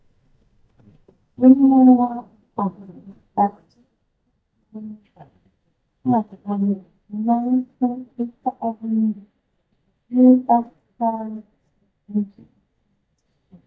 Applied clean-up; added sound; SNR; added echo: neural mask model DeepFilterNet 3.